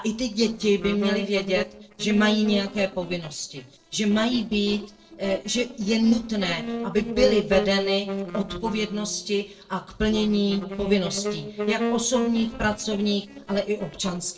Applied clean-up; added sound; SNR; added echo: neural separator model SepFormer DNS4.